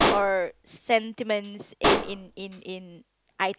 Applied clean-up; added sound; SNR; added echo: none; Explosion; 0 dB; none.